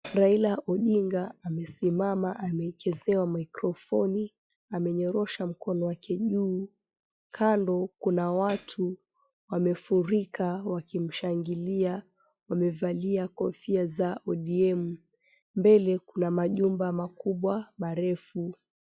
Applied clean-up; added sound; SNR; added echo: classical method log-MMSE.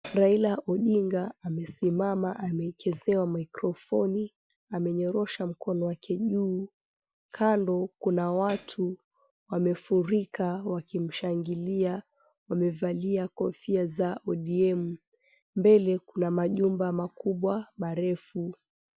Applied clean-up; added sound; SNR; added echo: none; Hi-hat; 16 dB; none.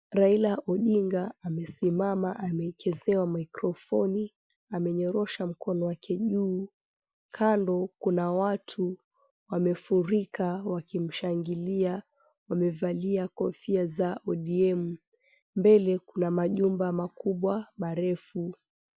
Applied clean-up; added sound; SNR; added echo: none; none; none; none.